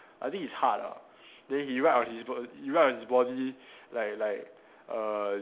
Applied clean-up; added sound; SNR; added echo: none; none; none; none.